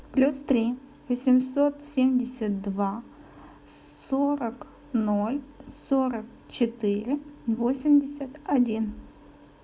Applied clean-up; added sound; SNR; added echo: none; none; none; none.